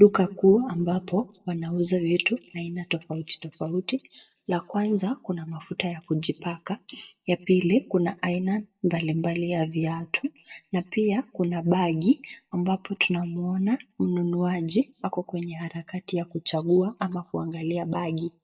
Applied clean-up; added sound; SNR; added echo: neural mask model DeepFilterNet 3.